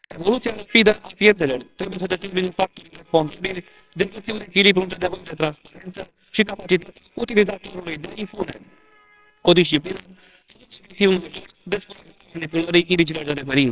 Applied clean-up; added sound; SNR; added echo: neural separator model SepFormer WHAMR!.